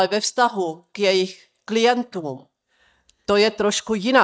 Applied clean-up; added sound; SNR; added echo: neural mask model DeepFilterNet 3.